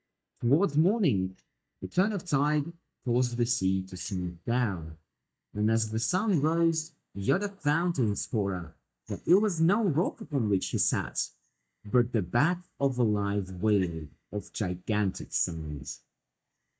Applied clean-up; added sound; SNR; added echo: neural mask model DeepFilterNet 3.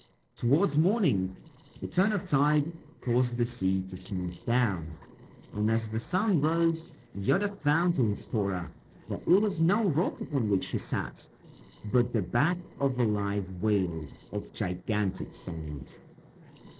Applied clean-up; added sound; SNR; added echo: neural separator model SepFormer DNS4.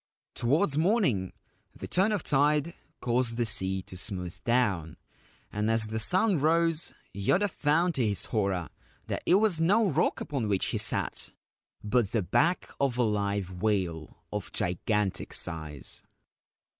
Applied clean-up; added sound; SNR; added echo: none; none; none; none.